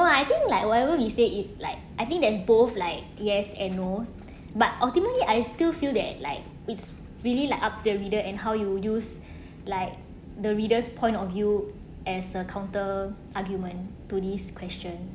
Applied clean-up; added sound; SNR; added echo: none; none; none; none.